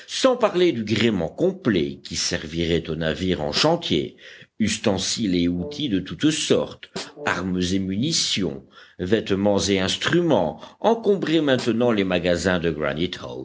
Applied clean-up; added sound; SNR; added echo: none; Brass instrument + Snare drum; 18 dB; none.